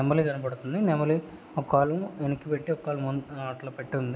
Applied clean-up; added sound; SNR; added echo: none; none; none; none.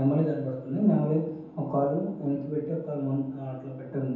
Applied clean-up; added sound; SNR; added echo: none; none; none; reverberation time 0.9 s.